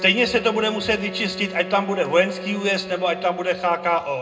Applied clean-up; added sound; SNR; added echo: none; Wind instrument, woodwind instrument; 13 dB; reverberation time 0.2 s.